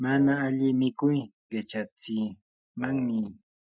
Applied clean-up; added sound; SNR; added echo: classical method Wiener filter.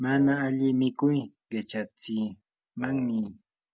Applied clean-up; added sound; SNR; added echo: none; Wind instrument, woodwind instrument; 18 dB; none.